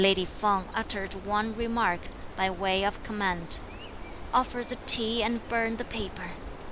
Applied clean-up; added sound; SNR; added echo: none; Bird; 11 dB; none.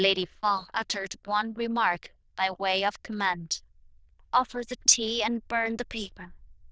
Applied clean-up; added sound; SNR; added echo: neural diffusion model UNIVERSE++.